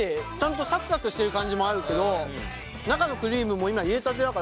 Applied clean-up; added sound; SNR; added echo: none; none; none; none.